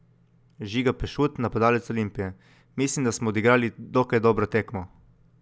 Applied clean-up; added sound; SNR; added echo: none; none; none; none.